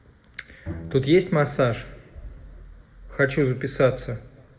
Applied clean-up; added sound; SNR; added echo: none; Bowed string instrument; 17 dB; reverberation time 0.9 s.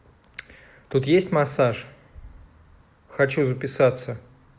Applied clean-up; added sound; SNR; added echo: none; none; none; none.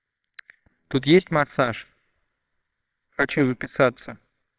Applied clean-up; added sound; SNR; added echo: neural separator model SepFormer WHAMR!.